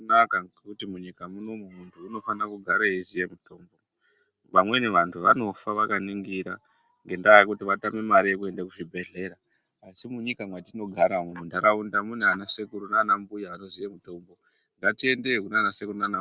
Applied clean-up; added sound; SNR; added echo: none; none; none; none.